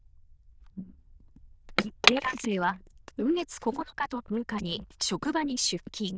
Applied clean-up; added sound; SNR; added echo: neural diffusion model UNIVERSE++.